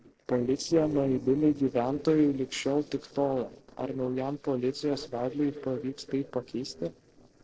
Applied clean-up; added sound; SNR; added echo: neural separator model SepFormer DNS4.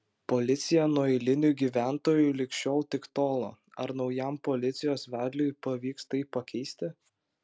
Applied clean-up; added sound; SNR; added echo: none; none; none; none.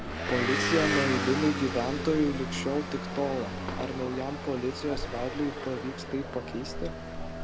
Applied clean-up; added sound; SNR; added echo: none; Motor vehicle (road) / Engine; 2 dB; none.